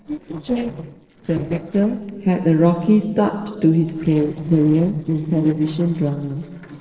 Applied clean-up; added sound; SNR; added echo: neural separator model SepFormer DNS4.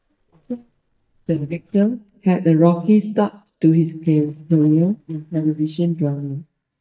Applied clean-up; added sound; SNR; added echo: neural mask model DeepFilterNet 3.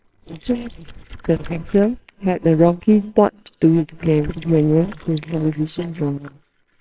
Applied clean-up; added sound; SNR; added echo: neural separator model SepFormer WHAMR!.